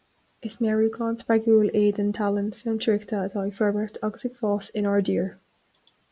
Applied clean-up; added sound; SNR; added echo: none; none; none; none.